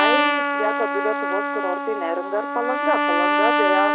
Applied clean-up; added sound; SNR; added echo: none; Trumpet; -4 dB; none.